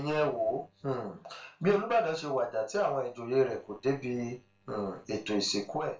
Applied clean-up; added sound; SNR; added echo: neural separator model SepFormer DNS4.